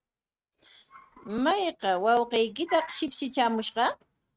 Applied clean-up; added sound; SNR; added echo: neural mask model RNNoise.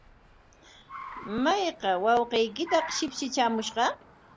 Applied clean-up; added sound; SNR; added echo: none; Car; 15 dB; none.